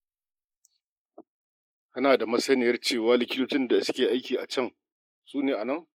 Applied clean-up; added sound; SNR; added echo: neural mask model Resemble Enhance denoiser.